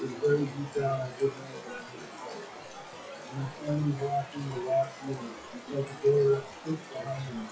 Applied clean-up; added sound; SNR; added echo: classical method WPE with log-MMSE.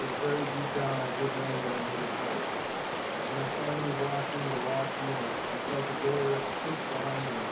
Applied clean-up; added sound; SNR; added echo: none; Stream; -2 dB; reverberation time 0.3 s.